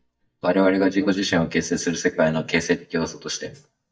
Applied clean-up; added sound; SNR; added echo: neural mask model DeepFilterNet 3.